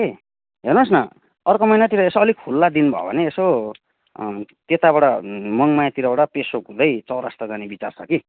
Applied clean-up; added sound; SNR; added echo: none; none; none; none.